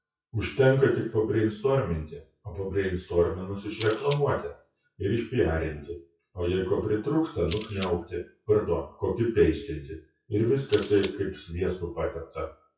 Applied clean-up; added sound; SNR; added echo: classical method WPE with log-MMSE.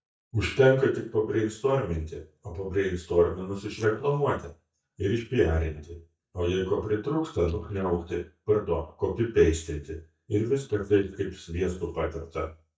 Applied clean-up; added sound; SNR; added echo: neural mask model DeepFilterNet 3.